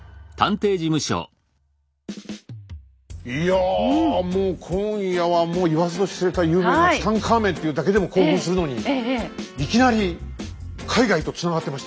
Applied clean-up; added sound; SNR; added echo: none; none; none; none.